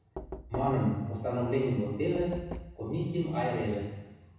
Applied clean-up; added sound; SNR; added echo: none; Knock; 14 dB; reverberation time 1.1 s.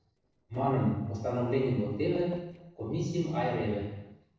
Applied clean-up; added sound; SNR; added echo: neural separator model SepFormer DNS4.